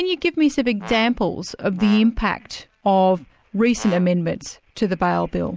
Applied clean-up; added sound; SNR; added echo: none; Brass instrument; 18 dB; none.